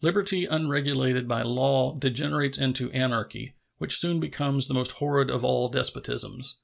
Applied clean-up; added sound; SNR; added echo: none; none; none; none.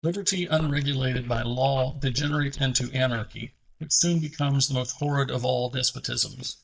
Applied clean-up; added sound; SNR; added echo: neural mask model DeepFilterNet 3.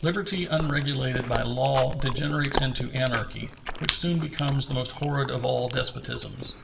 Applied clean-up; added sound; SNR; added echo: none; Chewing, mastication; 7 dB; reverberation time 1.8 s.